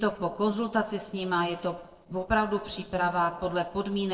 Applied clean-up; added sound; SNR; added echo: neural separator model SepFormer DNS4.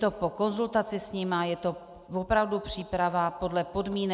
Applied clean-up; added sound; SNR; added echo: none; none; none; none.